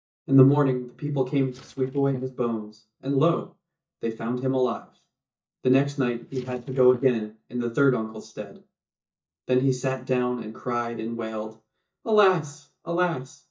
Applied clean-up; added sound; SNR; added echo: neural mask model DeepFilterNet 3.